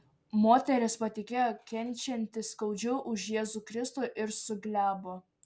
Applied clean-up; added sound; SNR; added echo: none; none; none; none.